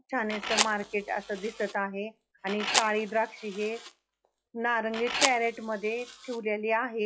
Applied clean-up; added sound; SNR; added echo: classical method log-MMSE.